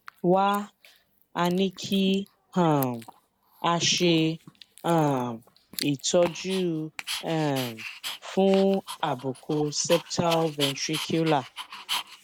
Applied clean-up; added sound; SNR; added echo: none; Dog; 13 dB; none.